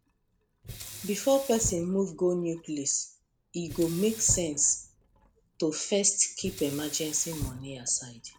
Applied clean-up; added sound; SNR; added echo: none; Sink (filling or washing); 13 dB; none.